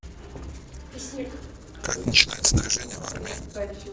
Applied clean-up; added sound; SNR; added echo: neural separator model SepFormer DNS4.